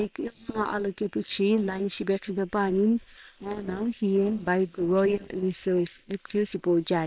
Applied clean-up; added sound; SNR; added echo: neural separator model SepFormer WHAM!.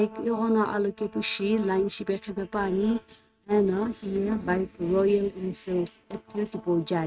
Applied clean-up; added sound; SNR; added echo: neural mask model RNNoise.